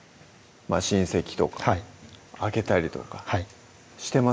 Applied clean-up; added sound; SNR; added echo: none; none; none; none.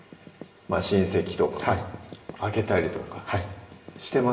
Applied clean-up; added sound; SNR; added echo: none; Typing; 20 dB; reverberation time 0.8 s.